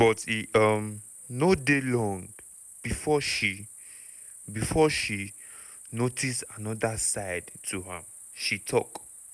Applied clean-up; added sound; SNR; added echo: none; Cricket; 16 dB; none.